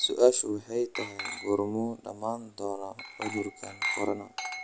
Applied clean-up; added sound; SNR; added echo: none; Glass; 10 dB; none.